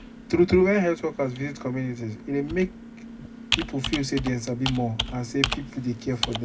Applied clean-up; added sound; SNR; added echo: none; Computer keyboard; 8 dB; reverberation time 0.2 s.